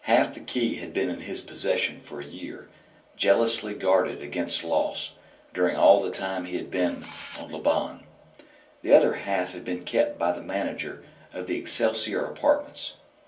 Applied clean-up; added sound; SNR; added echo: none; Camera; 16 dB; reverberation time 0.3 s.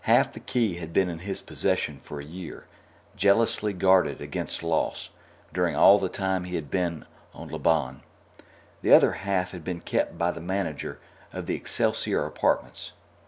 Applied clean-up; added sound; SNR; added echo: none; none; none; none.